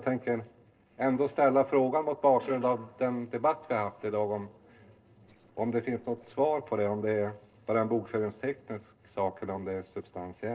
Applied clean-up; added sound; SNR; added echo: neural separator model SepFormer DNS4.